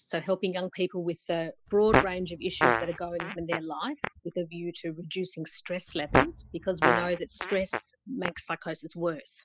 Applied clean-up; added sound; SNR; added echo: classical method spectral subtraction.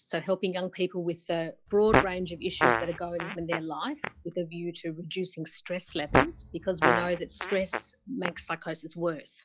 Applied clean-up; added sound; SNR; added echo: classical method log-MMSE.